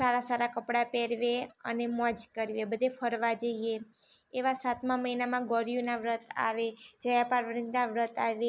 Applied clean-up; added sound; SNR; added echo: none; none; none; none.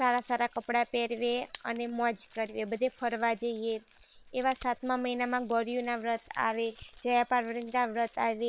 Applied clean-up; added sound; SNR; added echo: neural separator model SepFormer WHAM!.